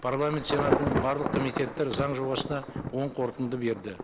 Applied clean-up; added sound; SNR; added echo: none; Thunder / Traffic noise, roadway noise / Rain / Insect; 2 dB; none.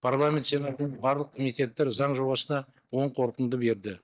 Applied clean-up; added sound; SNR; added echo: neural mask model DeepFilterNet 3.